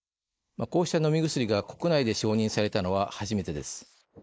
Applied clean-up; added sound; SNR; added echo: neural mask model Resemble Enhance denoiser.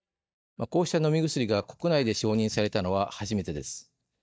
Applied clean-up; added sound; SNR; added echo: neural mask model DeepFilterNet 3.